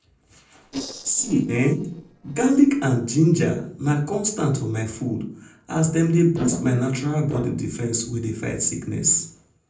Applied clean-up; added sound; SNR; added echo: neural separator model SepFormer DNS4.